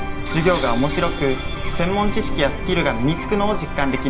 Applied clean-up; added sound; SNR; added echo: none; Bird; 4 dB; reverberation time 0.5 s.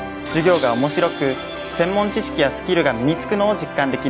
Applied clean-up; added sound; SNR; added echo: none; none; none; none.